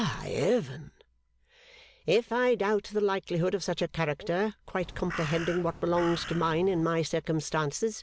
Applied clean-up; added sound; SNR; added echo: none; Crow; 11 dB; none.